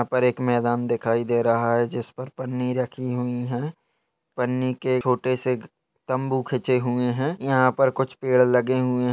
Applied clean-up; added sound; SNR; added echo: none; none; none; none.